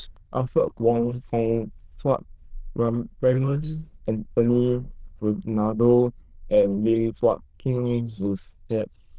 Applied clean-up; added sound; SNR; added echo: neural diffusion model UNIVERSE++.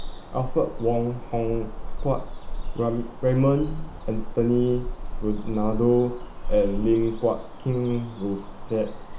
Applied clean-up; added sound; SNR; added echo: none; Bird vocalization, bird call, bird song; 5 dB; none.